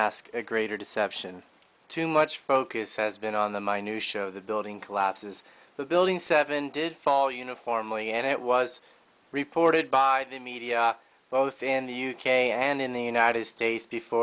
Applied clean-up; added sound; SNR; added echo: none; none; none; none.